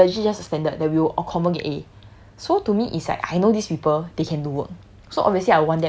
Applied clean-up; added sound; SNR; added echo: none; none; none; none.